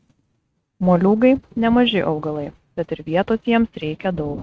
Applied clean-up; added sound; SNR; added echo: neural mask model RNNoise.